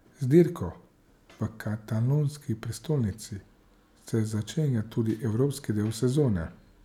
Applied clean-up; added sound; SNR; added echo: none; none; none; none.